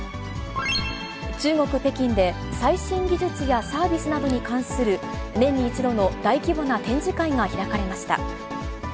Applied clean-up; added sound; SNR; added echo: none; none; none; none.